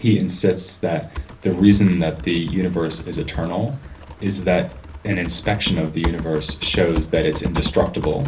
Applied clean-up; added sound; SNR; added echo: none; Typing; 11 dB; reverberation time 0.3 s.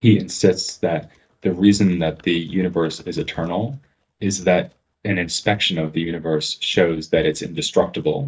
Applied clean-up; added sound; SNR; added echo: neural mask model DeepFilterNet 3.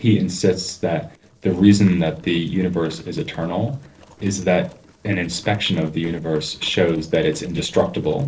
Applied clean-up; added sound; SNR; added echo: neural separator model SepFormer DNS4.